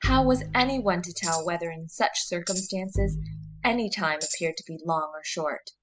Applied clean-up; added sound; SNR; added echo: classical method spectral subtraction.